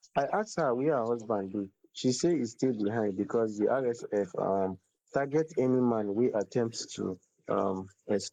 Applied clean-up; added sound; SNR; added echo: neural mask model Resemble Enhance denoiser.